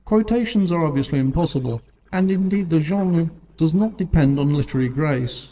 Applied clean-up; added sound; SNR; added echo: neural separator model SepFormer DNS4.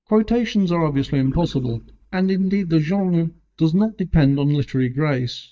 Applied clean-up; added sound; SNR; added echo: neural mask model DeepFilterNet 3.